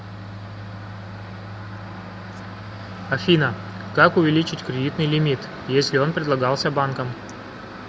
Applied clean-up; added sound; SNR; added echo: none; none; none; none.